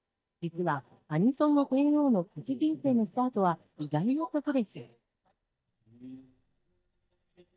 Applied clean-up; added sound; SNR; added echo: neural mask model DeepFilterNet 3.